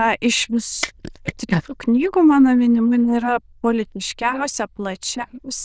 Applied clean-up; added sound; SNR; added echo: neural diffusion model UNIVERSE++.